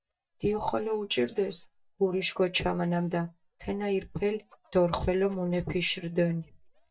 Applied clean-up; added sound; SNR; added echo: neural mask model DeepFilterNet 3.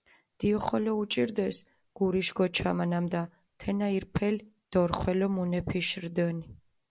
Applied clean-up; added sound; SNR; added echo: none; none; none; none.